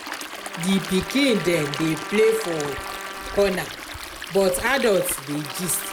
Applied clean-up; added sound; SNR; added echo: none; Stream + Trumpet; 9 dB; none.